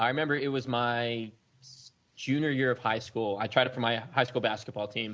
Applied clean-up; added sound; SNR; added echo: none; none; none; none.